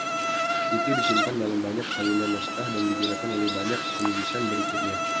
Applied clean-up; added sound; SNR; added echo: none; Insect; -1 dB; none.